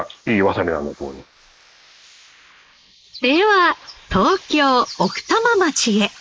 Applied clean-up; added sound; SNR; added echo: neural mask model Resemble Enhance denoiser.